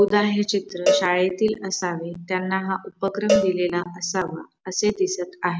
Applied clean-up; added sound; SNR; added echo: none; Cowbell; 4 dB; none.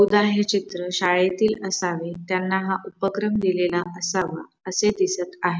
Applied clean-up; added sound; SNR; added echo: none; none; none; none.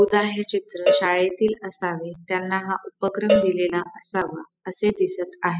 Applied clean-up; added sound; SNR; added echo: classical method spectral subtraction.